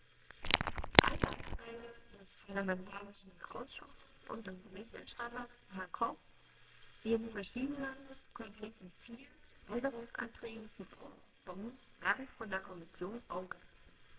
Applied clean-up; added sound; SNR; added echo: neural separator model SepFormer WHAMR!.